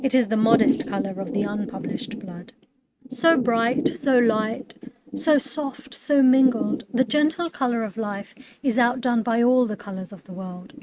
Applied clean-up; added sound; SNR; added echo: neural mask model RNNoise.